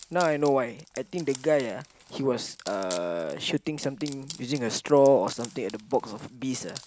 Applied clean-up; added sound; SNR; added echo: none; Wood; 19 dB; none.